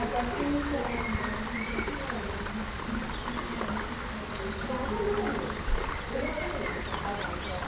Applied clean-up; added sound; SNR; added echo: none; Rain; -1 dB; reverberation time 0.6 s.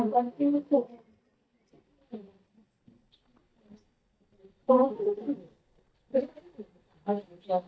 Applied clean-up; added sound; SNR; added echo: neural mask model DeepFilterNet 3.